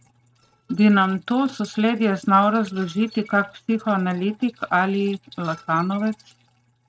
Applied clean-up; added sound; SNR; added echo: neural mask model RNNoise.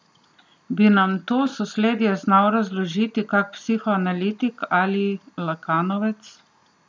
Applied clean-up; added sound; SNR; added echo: none; none; none; none.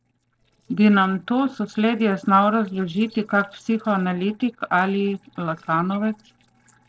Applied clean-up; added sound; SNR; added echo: neural separator model SepFormer DNS4.